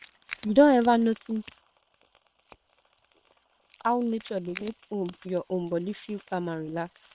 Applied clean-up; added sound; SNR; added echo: neural separator model SepFormer WHAM!.